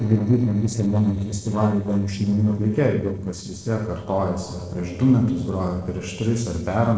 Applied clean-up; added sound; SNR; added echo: neural separator model SepFormer DNS4.